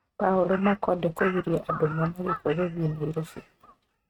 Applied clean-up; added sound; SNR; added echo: neural mask model RNNoise.